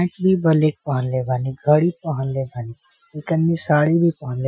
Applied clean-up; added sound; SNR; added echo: classical method Wiener filter.